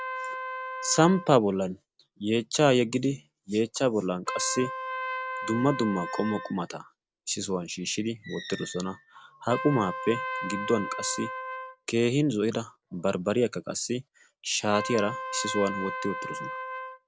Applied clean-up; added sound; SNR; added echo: none; Trumpet; 9 dB; none.